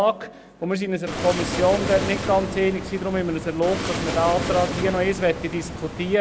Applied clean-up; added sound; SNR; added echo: none; Waves, surf; 5 dB; none.